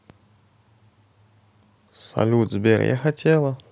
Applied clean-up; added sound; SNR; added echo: none; none; none; none.